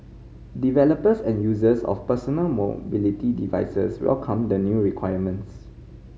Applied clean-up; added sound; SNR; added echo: none; none; none; none.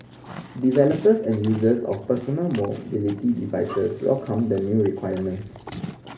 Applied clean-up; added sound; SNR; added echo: none; Livestock, farm animals, working animals; 17 dB; reverberation time 0.3 s.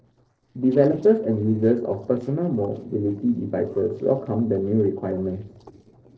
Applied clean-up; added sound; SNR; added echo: neural separator model SepFormer DNS4.